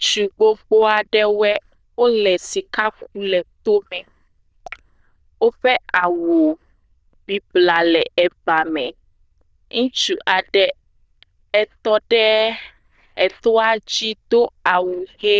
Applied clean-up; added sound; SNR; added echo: neural diffusion model UNIVERSE++.